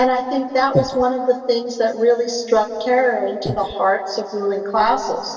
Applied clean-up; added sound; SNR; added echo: neural separator model SepFormer DNS4.